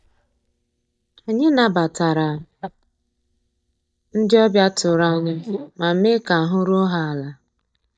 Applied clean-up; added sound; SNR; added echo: neural mask model DeepFilterNet 3.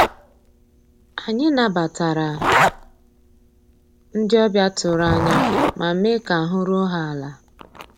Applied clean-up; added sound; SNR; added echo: none; Zipper (clothing); 3 dB; none.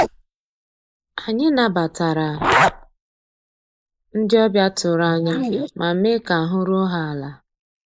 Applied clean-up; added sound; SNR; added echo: neural mask model Resemble Enhance denoiser.